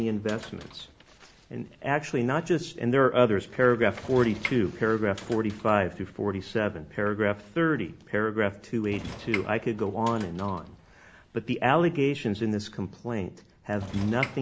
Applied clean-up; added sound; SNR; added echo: none; Sliding door / Train; 17 dB; none.